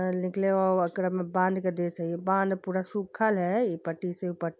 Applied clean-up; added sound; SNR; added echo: none; none; none; none.